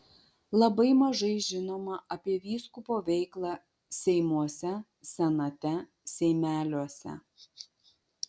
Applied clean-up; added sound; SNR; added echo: none; none; none; none.